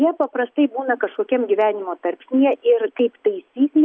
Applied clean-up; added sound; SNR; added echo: none; none; none; none.